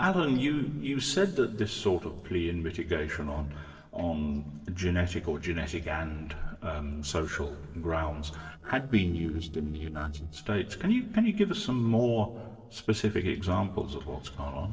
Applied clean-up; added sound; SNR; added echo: neural separator model SepFormer DNS4.